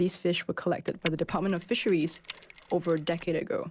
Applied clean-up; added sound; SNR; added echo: none; Mechanisms; 15 dB; none.